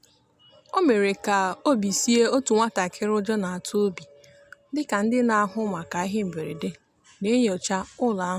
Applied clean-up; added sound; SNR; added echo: none; none; none; none.